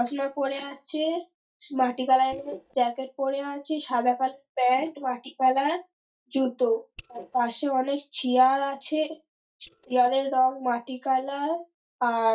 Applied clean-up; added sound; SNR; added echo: neural mask model DeepFilterNet 3.